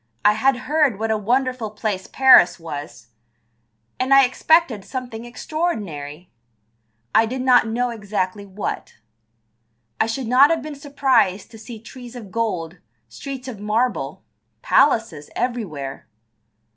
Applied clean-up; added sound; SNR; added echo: none; none; none; none.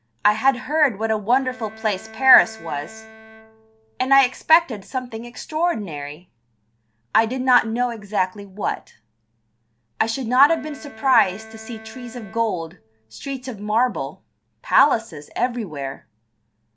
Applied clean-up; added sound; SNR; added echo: none; Bowed string instrument; 20 dB; none.